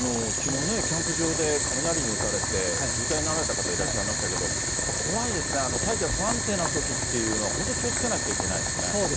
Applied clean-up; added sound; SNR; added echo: none; Boiling; -4 dB; none.